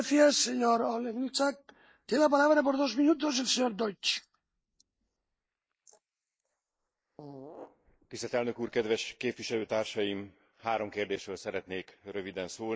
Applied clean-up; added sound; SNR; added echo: neural mask model Resemble Enhance denoiser.